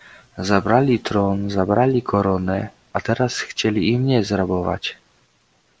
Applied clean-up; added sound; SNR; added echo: none; none; none; none.